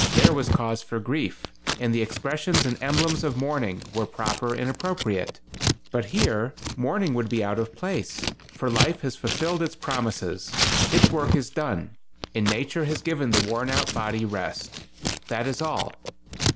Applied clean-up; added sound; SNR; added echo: none; Scissors; 1 dB; none.